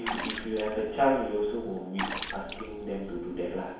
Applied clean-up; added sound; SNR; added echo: none; Water / Splash, splatter; 8 dB; reverberation time 1.0 s.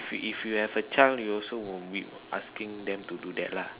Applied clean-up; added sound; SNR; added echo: none; none; none; none.